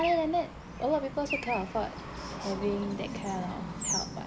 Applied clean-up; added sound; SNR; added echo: none; Traffic noise, roadway noise / Bird; 6 dB; none.